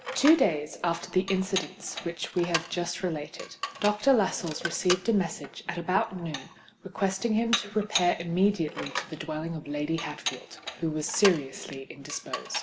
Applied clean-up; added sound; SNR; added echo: none; Dishes, pots, and pans; 9 dB; none.